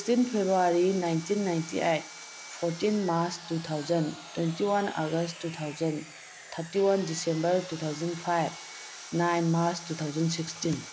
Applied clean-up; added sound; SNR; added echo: none; Sawing; 16 dB; none.